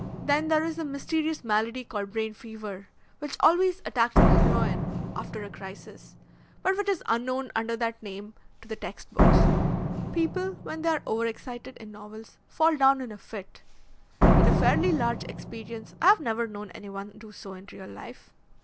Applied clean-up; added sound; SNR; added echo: none; Slam; -1 dB; none.